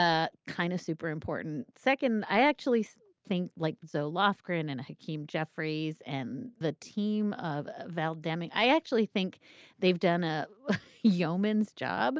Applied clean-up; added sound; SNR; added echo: none; none; none; none.